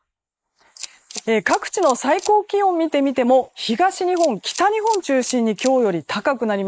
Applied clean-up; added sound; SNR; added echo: neural mask model Resemble Enhance denoiser.